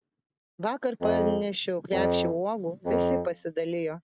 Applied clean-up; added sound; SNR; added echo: none; Wind instrument, woodwind instrument; -2 dB; none.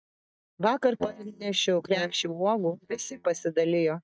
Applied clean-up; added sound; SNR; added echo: neural mask model DeepFilterNet 3.